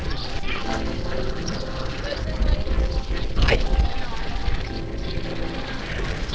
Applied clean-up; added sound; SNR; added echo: neural separator model SepFormer DNS4.